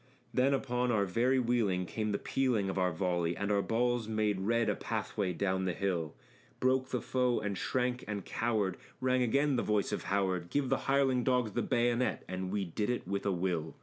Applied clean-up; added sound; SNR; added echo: none; none; none; none.